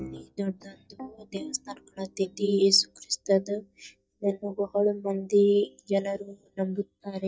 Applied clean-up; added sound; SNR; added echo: neural mask model DeepFilterNet 3.